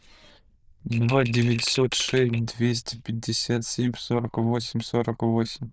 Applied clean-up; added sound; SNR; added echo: neural diffusion model UNIVERSE++.